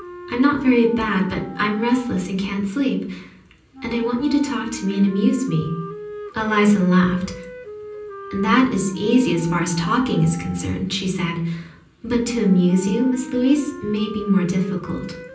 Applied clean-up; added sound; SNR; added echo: none; Wind instrument, woodwind instrument; 15 dB; reverberation time 0.6 s.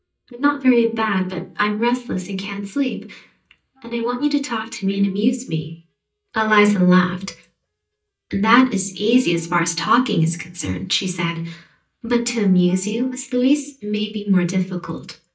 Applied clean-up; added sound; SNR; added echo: neural mask model DeepFilterNet 3.